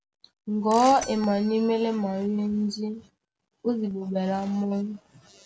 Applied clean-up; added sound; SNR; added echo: none; Bell / Mechanisms; 18 dB; none.